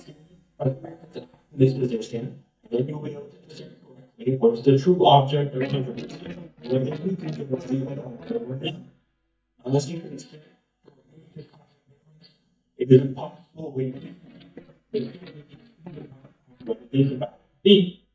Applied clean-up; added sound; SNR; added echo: neural mask model DeepFilterNet 3.